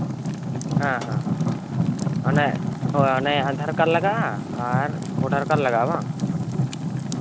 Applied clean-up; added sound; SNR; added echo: none; Fire; -1 dB; none.